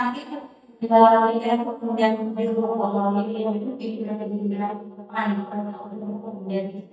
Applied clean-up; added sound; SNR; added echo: neural mask model DeepFilterNet 3.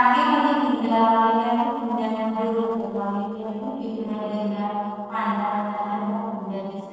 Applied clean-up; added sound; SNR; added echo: neural separator model SepFormer DNS4.